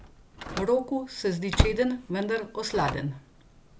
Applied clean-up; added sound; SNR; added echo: none; Slam; 4 dB; none.